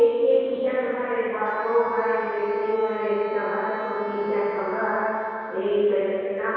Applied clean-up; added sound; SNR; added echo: none; Wind instrument, woodwind instrument; 12 dB; reverberation time 2.2 s.